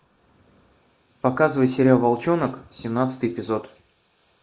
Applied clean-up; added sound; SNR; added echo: neural mask model Resemble Enhance denoiser.